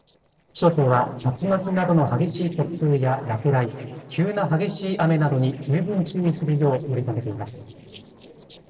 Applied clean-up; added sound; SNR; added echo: neural separator model SepFormer DNS4.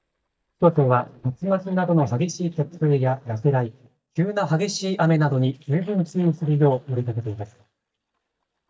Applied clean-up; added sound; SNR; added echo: neural mask model DeepFilterNet 3.